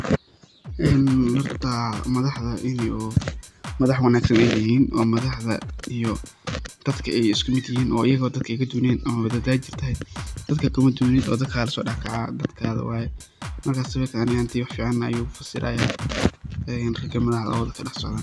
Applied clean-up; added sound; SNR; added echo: none; Drum kit; 13 dB; none.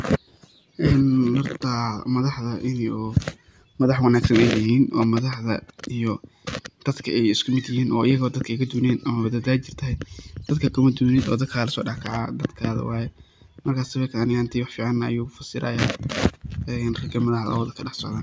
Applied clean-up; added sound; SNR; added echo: none; none; none; none.